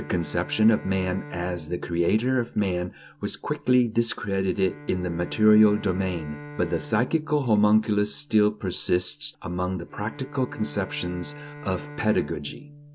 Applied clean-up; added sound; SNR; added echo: none; Bowed string instrument; 17 dB; none.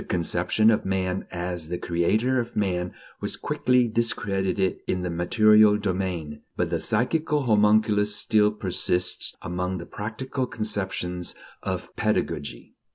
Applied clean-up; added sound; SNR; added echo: none; none; none; none.